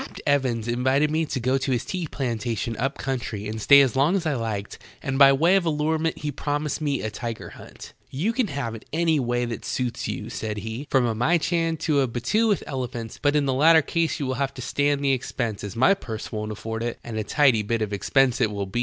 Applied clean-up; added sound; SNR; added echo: none; none; none; none.